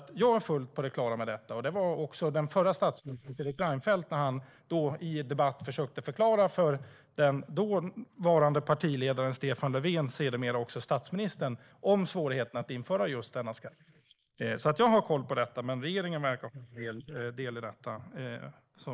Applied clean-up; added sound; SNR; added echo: neural mask model Resemble Enhance denoiser.